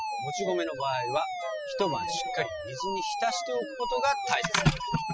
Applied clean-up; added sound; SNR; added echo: classical method spectral subtraction.